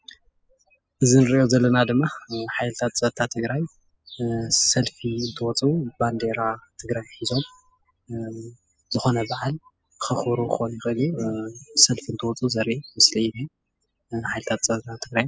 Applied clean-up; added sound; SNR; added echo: classical method spectral subtraction.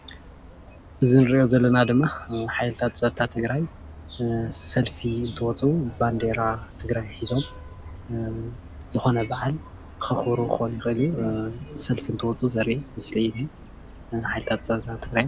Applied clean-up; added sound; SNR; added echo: none; Vehicle horn, car horn, honking; 17 dB; none.